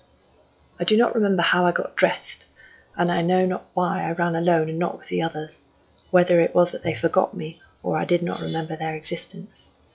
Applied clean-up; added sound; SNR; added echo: classical method log-MMSE.